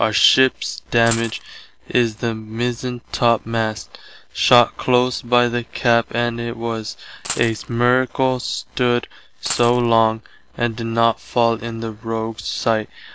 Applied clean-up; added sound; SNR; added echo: none; Coin (dropping); 12 dB; none.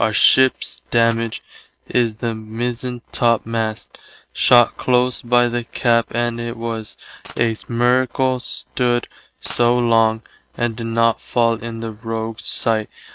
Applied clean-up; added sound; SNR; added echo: neural mask model RNNoise.